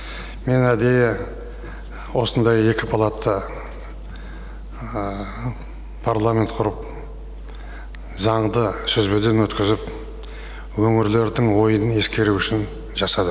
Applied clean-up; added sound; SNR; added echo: none; none; none; none.